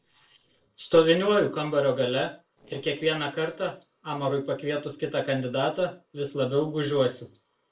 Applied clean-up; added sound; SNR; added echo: neural separator model SepFormer DNS4.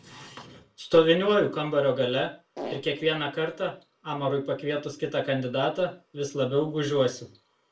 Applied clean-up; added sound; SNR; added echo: none; Fart; 9 dB; reverberation time 0.3 s.